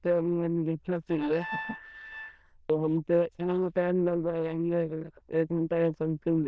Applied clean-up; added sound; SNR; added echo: neural diffusion model UNIVERSE++.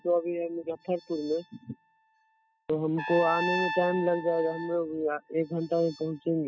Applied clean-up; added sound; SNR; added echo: classical method spectral subtraction.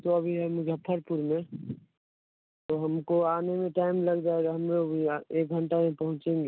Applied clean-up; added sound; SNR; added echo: none; none; none; none.